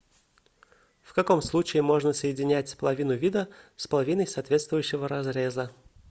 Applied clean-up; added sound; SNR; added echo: none; none; none; none.